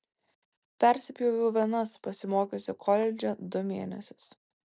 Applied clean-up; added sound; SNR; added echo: none; none; none; none.